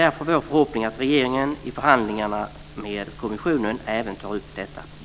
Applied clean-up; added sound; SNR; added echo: none; none; none; none.